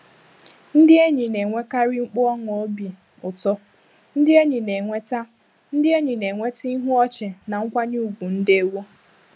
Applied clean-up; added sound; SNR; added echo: none; none; none; none.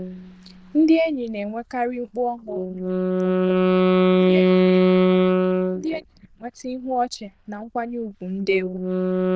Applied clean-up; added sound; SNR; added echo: neural diffusion model UNIVERSE++.